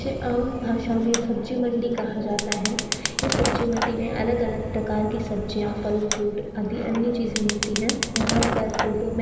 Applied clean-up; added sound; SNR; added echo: none; Fire; 4 dB; reverberation time 2.5 s.